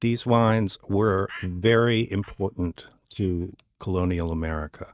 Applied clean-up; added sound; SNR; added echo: neural mask model DeepFilterNet 3.